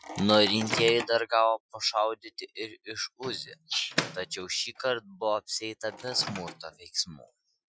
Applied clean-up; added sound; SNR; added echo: classical method Wiener filter.